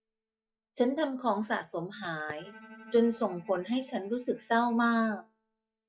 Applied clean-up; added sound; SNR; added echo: classical method log-MMSE.